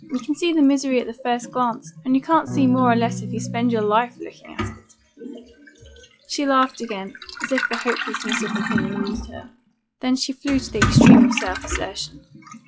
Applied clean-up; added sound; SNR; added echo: classical method log-MMSE.